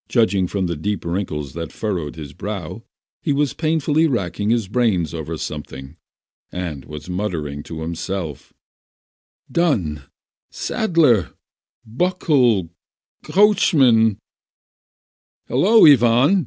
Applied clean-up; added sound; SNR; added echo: none; none; none; none.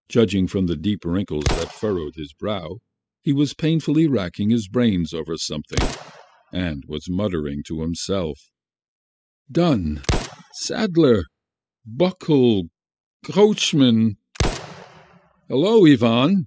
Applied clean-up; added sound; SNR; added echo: classical method spectral subtraction.